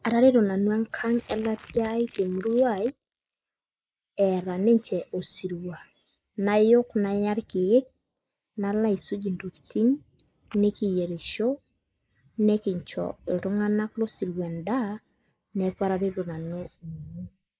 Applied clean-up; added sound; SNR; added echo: neural mask model Resemble Enhance denoiser.